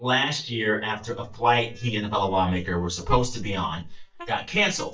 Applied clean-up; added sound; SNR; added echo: neural mask model DeepFilterNet 3.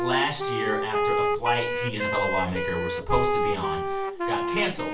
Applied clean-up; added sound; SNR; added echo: none; Wind instrument, woodwind instrument; -2 dB; reverberation time 0.3 s.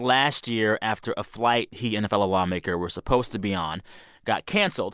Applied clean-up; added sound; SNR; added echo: none; none; none; none.